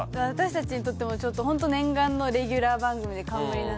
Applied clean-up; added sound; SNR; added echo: none; none; none; none.